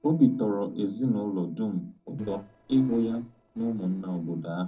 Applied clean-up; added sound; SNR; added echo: neural separator model SepFormer DNS4.